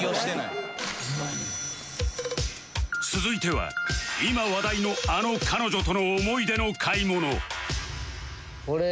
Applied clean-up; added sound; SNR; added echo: none; Bowed string instrument; 19 dB; none.